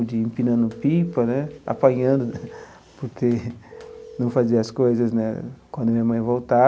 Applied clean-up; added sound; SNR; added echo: none; Telephone; 18 dB; none.